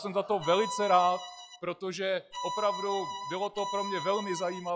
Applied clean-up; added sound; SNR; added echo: classical method log-MMSE.